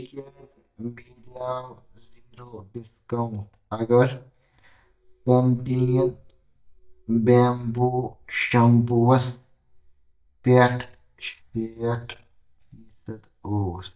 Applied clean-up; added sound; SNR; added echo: neural mask model DeepFilterNet 3.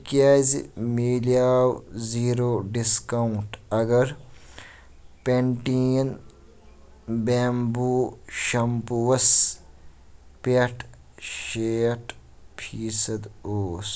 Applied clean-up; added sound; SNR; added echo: none; none; none; none.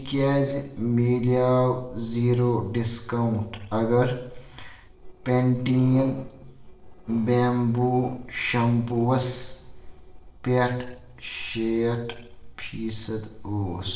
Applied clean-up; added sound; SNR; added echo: neural separator model SepFormer DNS4.